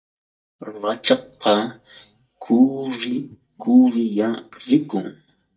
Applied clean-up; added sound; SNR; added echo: neural mask model DeepFilterNet 3.